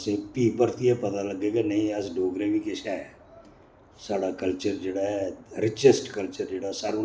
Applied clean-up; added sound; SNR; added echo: none; none; none; none.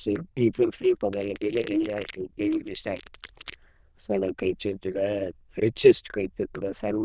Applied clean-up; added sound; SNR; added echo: neural diffusion model UNIVERSE++.